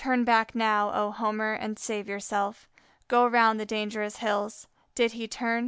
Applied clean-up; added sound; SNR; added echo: none; none; none; none.